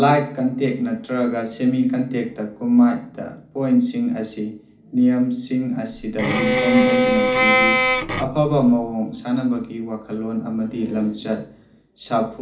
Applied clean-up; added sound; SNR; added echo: none; Bowed string instrument; -1 dB; reverberation time 0.4 s.